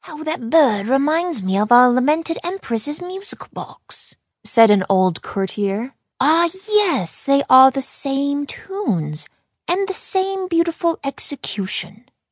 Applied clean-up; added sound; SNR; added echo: none; none; none; none.